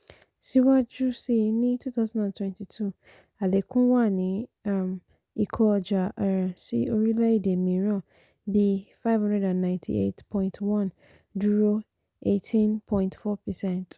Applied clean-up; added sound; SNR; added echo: none; none; none; none.